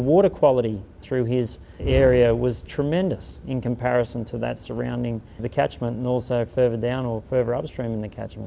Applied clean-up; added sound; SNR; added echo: none; none; none; none.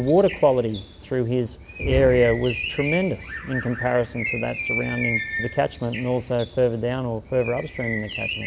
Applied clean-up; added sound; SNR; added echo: none; Bird; 9 dB; none.